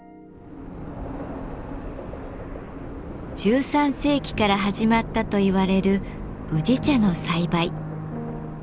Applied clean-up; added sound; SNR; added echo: none; none; none; none.